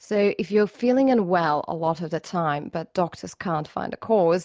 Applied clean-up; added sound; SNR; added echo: none; none; none; none.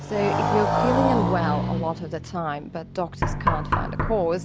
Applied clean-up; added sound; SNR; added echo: none; Knock + Motorcycle; -1 dB; none.